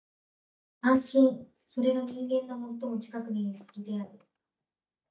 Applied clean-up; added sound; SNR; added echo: neural mask model DeepFilterNet 3.